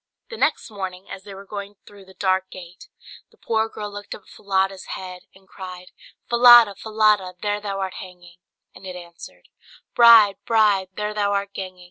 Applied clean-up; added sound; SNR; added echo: none; none; none; none.